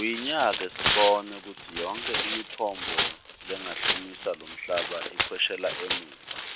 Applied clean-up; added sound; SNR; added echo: none; Tearing; 1 dB; none.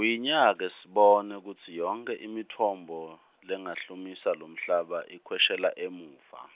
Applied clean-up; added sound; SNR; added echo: none; none; none; none.